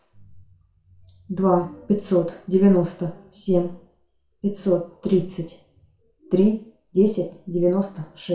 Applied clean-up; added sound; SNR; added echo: none; none; none; reverberation time 0.3 s.